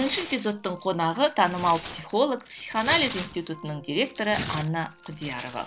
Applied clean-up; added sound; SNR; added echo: none; Tearing; 13 dB; none.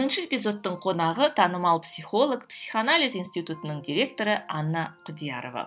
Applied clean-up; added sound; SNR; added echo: none; none; none; none.